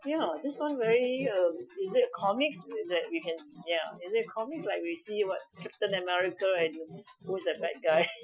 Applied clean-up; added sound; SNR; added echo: classical method Wiener filter.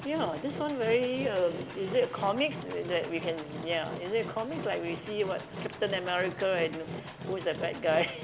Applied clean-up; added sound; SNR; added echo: none; Engine; 10 dB; none.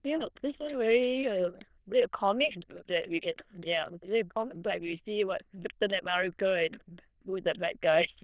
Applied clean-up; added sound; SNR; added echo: neural diffusion model UNIVERSE++.